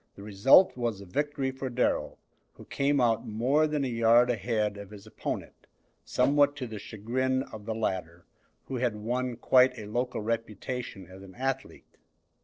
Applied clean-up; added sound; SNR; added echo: neural separator model SepFormer DNS4.